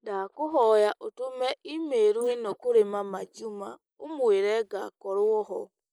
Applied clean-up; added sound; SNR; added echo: neural mask model Resemble Enhance denoiser.